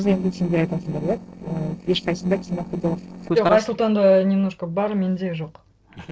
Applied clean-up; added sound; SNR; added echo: neural separator model SepFormer DNS4.